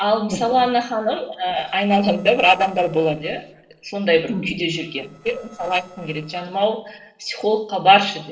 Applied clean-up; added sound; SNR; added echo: neural separator model SepFormer DNS4.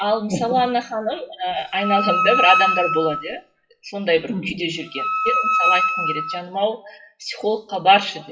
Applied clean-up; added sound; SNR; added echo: classical method WPE with log-MMSE.